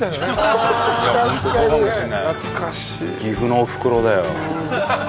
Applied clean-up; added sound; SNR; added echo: none; none; none; none.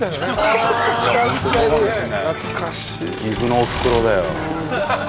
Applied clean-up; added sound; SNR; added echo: none; Accelerating, revving, vroom / Mechanisms + Bird; 11 dB; none.